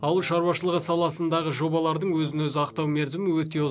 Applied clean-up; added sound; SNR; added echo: none; none; none; none.